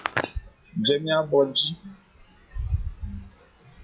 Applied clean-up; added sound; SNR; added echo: classical method log-MMSE.